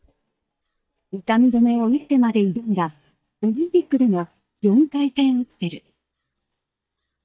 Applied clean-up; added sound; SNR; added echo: neural mask model DeepFilterNet 3.